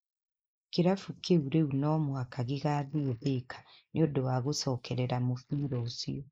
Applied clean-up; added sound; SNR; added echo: neural mask model Resemble Enhance denoiser.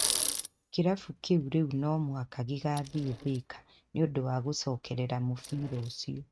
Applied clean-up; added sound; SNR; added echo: neural mask model RNNoise.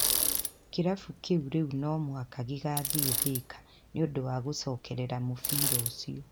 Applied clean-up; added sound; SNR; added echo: none; Bicycle; 2 dB; none.